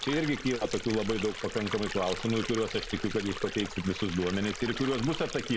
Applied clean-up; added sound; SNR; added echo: none; Stream; 8 dB; none.